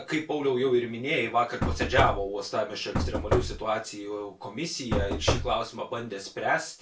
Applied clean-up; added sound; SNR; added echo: none; Knock / Wood; 0 dB; reverberation time 0.3 s.